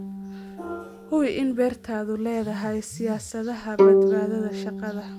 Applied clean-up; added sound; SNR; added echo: none; Bowed string instrument; -2 dB; none.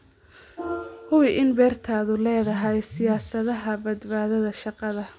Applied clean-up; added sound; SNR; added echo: none; none; none; none.